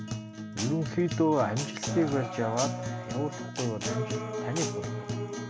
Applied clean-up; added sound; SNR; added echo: none; Acoustic guitar; 3 dB; none.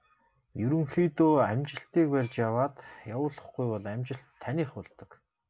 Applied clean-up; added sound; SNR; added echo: none; none; none; none.